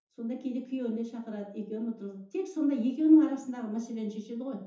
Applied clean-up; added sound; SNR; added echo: none; none; none; reverberation time 0.6 s.